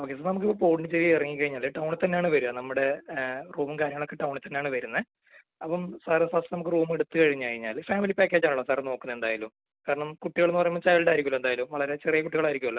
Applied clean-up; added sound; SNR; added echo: none; none; none; none.